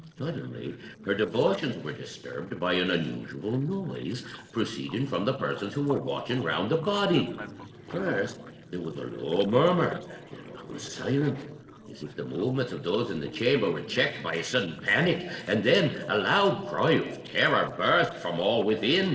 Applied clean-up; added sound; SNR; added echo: neural separator model SepFormer DNS4.